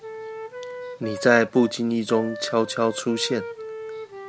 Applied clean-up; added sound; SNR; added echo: none; Wind instrument, woodwind instrument; 11 dB; none.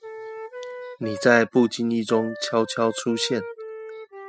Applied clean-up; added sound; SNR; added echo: classical method spectral subtraction.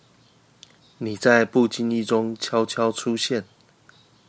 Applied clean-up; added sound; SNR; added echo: none; none; none; none.